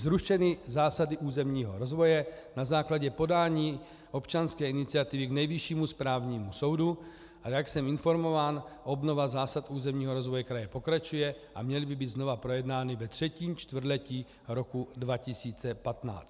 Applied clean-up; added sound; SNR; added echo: none; none; none; none.